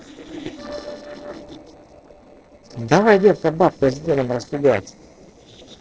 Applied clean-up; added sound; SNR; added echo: neural separator model SepFormer DNS4.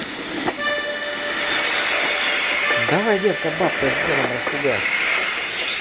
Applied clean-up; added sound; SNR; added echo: none; Train + Accordion; -5 dB; none.